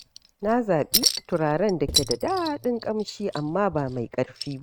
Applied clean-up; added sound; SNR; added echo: neural mask model RNNoise.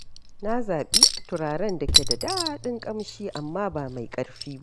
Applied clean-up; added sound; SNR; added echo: none; Chink, clink; -4 dB; none.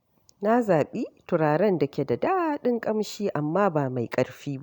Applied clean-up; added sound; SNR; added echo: none; none; none; none.